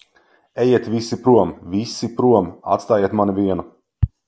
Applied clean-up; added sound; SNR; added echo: none; none; none; none.